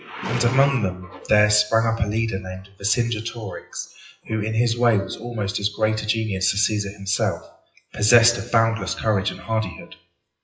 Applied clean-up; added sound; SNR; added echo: classical method WPE with log-MMSE.